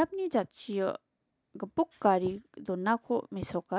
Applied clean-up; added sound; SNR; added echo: none; none; none; none.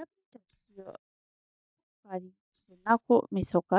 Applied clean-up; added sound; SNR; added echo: neural mask model DeepFilterNet 3.